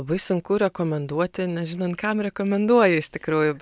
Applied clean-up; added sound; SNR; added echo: none; none; none; none.